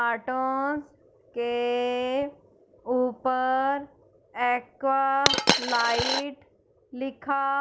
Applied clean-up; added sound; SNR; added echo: none; Coin (dropping); -3 dB; none.